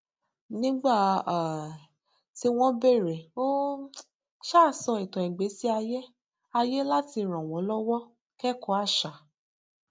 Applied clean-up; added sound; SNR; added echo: none; none; none; none.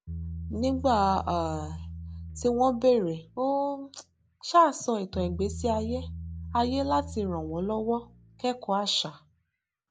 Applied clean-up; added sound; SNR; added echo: none; Bass guitar; 12 dB; none.